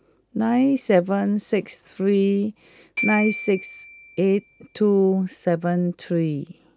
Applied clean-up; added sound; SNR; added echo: none; Glockenspiel; 12 dB; none.